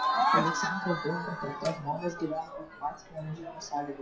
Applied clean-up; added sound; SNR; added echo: classical method WPE with log-MMSE.